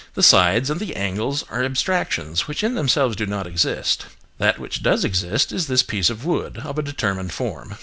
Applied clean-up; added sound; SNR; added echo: none; none; none; none.